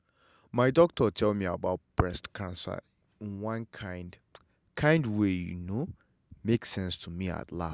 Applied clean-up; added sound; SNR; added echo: none; none; none; none.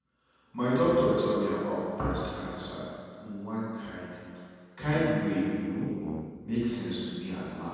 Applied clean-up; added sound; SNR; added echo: none; Brass instrument; 11 dB; reverberation time 2.1 s.